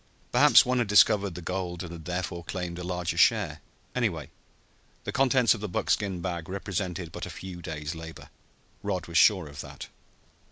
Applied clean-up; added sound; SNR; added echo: none; Cutlery, silverware; 17 dB; none.